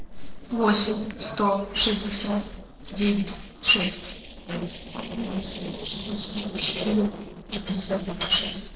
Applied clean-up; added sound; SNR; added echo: neural separator model SepFormer DNS4.